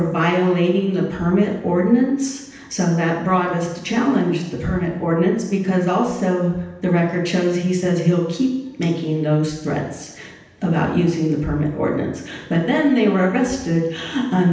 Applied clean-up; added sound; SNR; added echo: none; none; none; reverberation time 0.9 s.